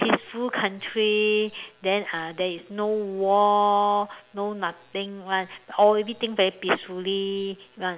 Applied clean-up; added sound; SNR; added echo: none; none; none; none.